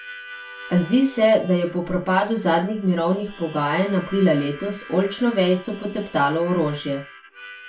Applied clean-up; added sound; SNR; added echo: none; Harmonica; 19 dB; reverberation time 0.2 s.